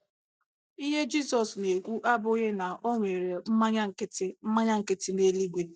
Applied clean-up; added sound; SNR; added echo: none; none; none; none.